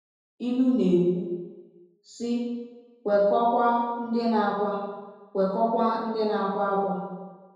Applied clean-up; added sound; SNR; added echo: none; none; none; reverberation time 1.2 s.